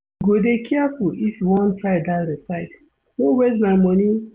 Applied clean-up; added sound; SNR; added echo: none; none; none; none.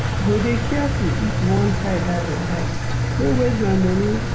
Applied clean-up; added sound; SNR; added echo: none; Engine; -1 dB; none.